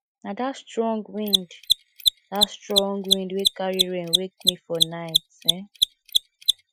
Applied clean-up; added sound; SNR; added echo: classical method Wiener filter.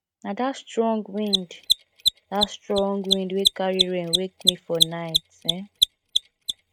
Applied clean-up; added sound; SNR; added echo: neural mask model RNNoise.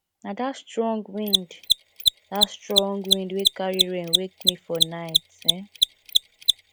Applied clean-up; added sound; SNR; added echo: none; Mechanisms; -5 dB; none.